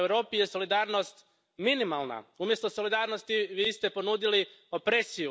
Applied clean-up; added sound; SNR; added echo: none; none; none; none.